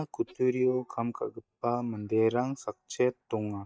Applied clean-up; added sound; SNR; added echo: neural mask model DeepFilterNet 3.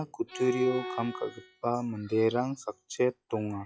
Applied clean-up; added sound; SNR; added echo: classical method log-MMSE.